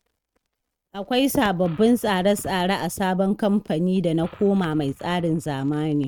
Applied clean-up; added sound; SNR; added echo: neural mask model RNNoise.